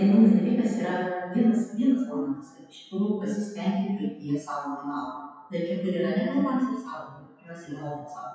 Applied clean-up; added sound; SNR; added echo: classical method WPE with log-MMSE.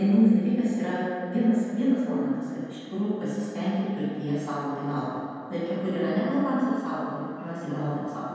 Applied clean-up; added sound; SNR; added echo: none; Brass instrument; 18 dB; reverberation time 2.1 s.